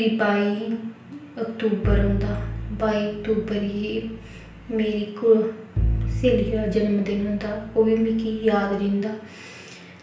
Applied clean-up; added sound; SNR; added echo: none; Bowed string instrument; 5 dB; reverberation time 0.5 s.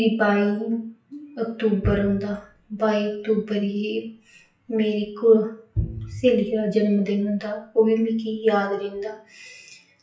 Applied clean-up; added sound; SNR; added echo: classical method WPE with log-MMSE.